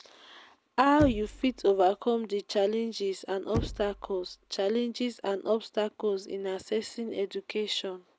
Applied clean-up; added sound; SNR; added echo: none; Knock; 11 dB; none.